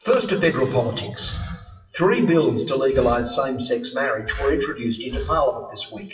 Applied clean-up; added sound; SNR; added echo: classical method WPE with log-MMSE.